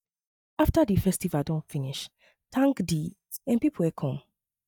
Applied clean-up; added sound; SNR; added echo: neural mask model DeepFilterNet 3.